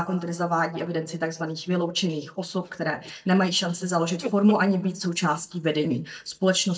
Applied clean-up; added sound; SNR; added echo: neural mask model DeepFilterNet 3.